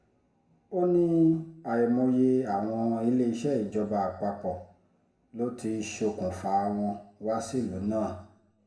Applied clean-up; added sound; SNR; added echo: none; none; none; reverberation time 0.7 s.